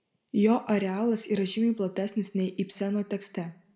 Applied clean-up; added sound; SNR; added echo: none; none; none; reverberation time 0.5 s.